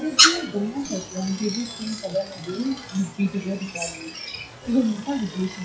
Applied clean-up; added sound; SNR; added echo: classical method WPE with log-MMSE.